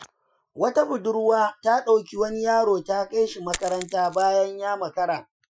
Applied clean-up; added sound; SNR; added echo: classical method Wiener filter.